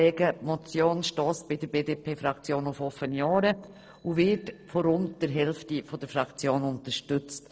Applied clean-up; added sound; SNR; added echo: neural separator model SepFormer DNS4.